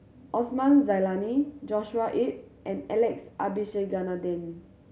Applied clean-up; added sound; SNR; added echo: none; none; none; none.